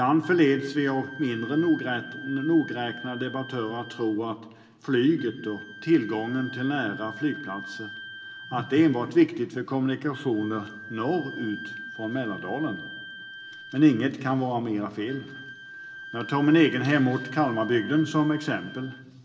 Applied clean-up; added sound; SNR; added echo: none; Wind instrument, woodwind instrument; 15 dB; reverberation time 0.9 s.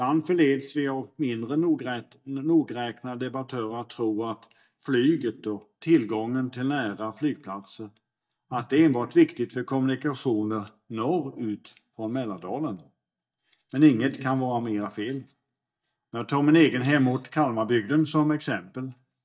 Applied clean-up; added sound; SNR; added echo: neural mask model DeepFilterNet 3.